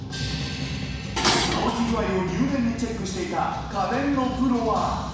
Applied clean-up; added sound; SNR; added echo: none; Dishes, pots, and pans; 5 dB; reverberation time 1.1 s.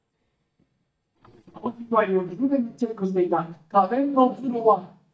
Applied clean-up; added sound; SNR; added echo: neural mask model DeepFilterNet 3.